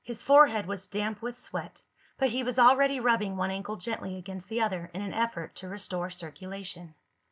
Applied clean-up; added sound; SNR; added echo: none; none; none; none.